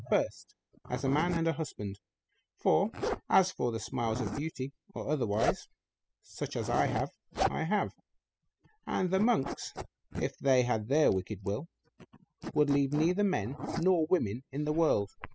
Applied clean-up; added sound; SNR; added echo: classical method spectral subtraction.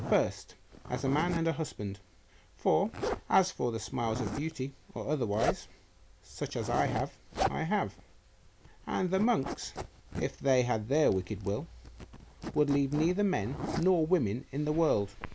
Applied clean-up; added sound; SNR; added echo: none; Zipper (clothing); 9 dB; none.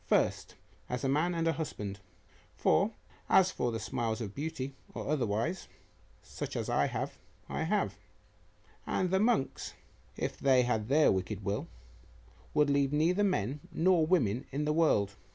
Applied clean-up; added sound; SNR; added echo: none; none; none; none.